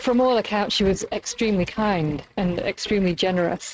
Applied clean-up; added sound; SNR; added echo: neural mask model RNNoise.